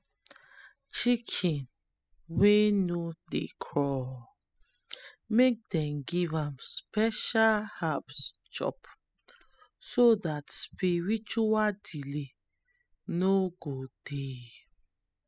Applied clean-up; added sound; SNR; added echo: classical method spectral subtraction.